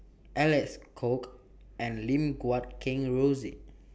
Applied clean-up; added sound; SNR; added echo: none; none; none; none.